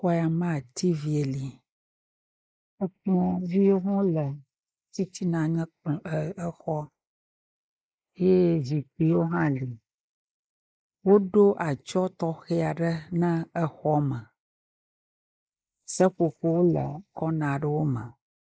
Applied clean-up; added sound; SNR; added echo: neural mask model Resemble Enhance denoiser.